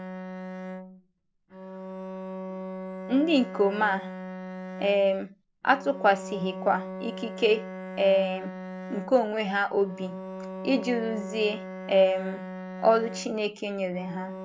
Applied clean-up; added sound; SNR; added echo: none; Bowed string instrument; 10 dB; none.